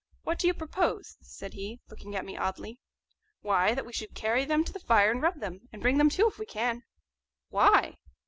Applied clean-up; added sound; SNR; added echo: none; none; none; none.